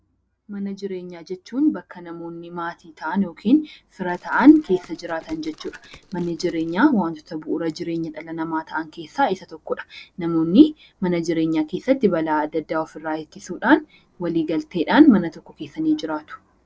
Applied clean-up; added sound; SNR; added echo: neural separator model SepFormer DNS4.